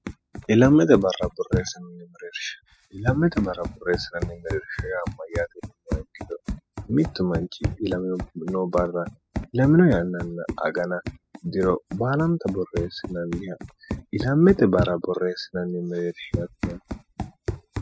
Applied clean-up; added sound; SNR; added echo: classical method spectral subtraction.